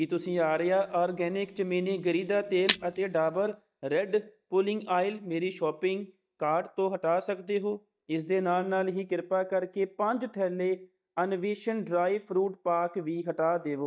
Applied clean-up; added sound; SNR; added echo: neural mask model DeepFilterNet 3.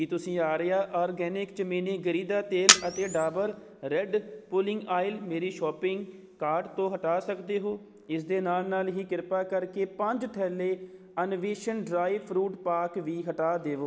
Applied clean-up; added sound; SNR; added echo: none; Camera; -3 dB; none.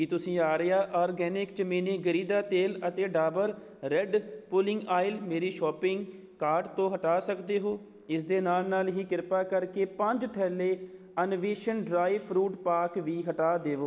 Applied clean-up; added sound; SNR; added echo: none; none; none; none.